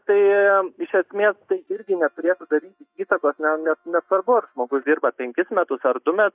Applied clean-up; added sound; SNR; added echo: neural mask model DeepFilterNet 3.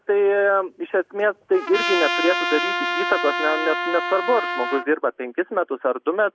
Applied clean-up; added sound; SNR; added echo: none; Trumpet; 3 dB; none.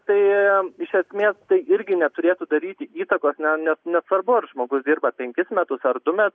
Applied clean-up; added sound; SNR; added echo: none; none; none; none.